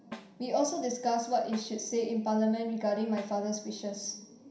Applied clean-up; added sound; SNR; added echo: none; Snare drum; 20 dB; reverberation time 0.5 s.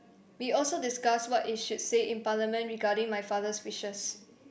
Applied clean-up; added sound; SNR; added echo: none; none; none; none.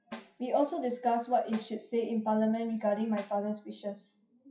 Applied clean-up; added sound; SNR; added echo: classical method WPE with log-MMSE.